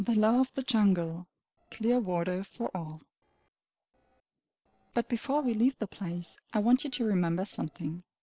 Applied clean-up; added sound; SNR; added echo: neural separator model SepFormer DNS4.